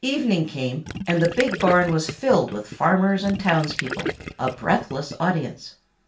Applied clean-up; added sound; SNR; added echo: none; Gurgling; 10 dB; reverberation time 0.3 s.